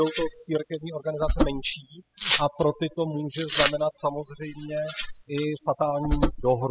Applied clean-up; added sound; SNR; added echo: classical method spectral subtraction.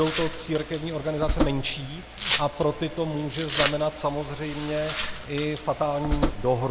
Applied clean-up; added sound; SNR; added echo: none; Domestic sounds, home sounds; 1 dB; none.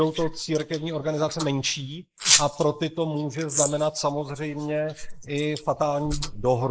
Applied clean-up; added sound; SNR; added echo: neural mask model Resemble Enhance denoiser.